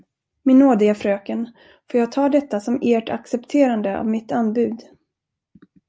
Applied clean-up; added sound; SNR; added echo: none; none; none; none.